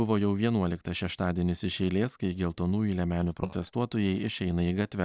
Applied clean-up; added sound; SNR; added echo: neural mask model DeepFilterNet 3.